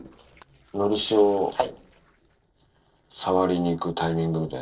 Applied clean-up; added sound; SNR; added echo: neural separator model SepFormer DNS4.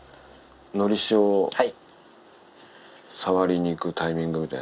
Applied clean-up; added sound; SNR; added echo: none; none; none; none.